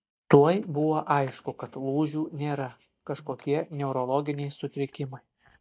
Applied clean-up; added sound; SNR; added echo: neural mask model DeepFilterNet 3.